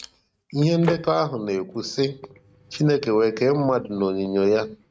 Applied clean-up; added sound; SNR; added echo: neural mask model RNNoise.